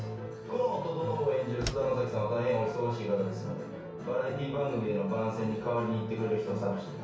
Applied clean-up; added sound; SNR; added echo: none; Slam; 11 dB; reverberation time 0.6 s.